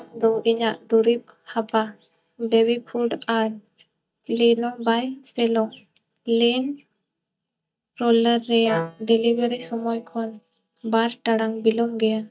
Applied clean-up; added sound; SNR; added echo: neural mask model DeepFilterNet 3.